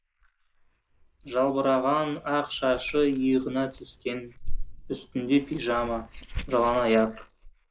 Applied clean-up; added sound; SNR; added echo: neural mask model Resemble Enhance denoiser.